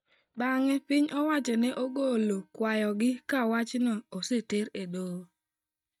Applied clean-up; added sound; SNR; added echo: neural mask model DeepFilterNet 3.